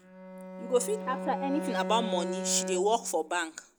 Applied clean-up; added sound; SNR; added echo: none; Bowed string instrument; 6 dB; none.